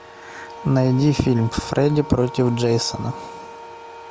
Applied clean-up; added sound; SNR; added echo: none; none; none; none.